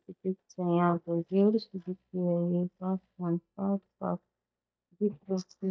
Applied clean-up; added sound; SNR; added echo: neural mask model DeepFilterNet 3.